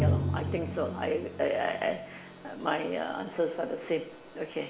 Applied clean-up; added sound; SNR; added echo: none; Drum; 3 dB; reverberation time 0.8 s.